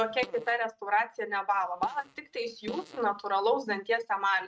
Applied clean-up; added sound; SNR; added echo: neural mask model RNNoise.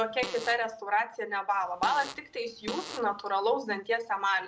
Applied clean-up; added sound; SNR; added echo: none; Fart; 12 dB; none.